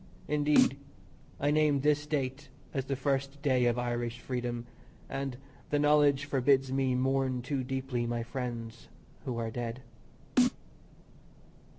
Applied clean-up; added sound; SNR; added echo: none; Snare drum; 0 dB; none.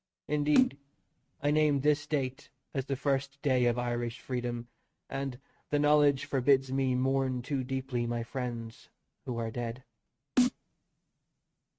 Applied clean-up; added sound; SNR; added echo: neural mask model RNNoise.